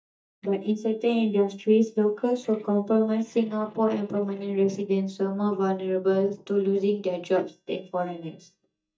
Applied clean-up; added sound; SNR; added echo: neural mask model DeepFilterNet 3.